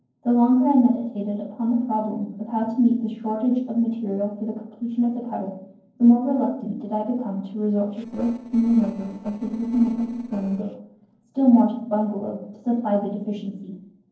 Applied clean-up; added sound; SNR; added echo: neural separator model SepFormer DNS4.